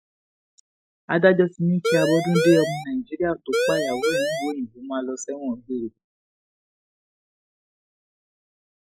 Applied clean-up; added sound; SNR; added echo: classical method log-MMSE.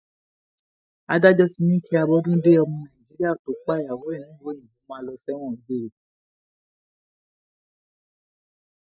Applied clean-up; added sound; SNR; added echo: neural mask model DeepFilterNet 3.